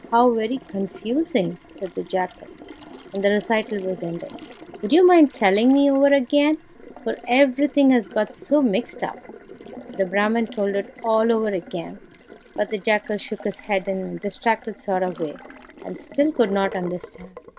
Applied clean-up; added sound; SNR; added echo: none; Water tap, faucet; 19 dB; none.